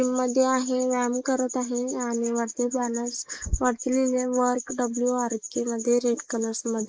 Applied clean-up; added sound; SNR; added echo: neural mask model Resemble Enhance denoiser.